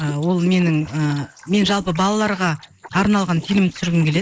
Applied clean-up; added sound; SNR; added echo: neural mask model Resemble Enhance denoiser.